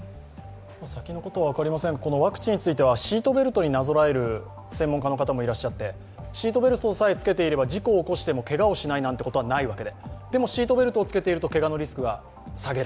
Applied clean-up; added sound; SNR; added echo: none; none; none; none.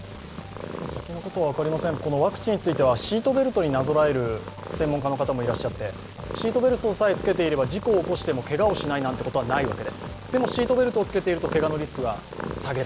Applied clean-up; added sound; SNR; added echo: none; Purr; 11 dB; none.